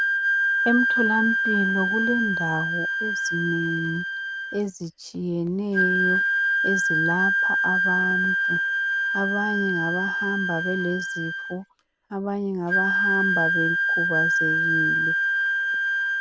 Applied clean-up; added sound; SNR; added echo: none; Wind instrument, woodwind instrument; -4 dB; none.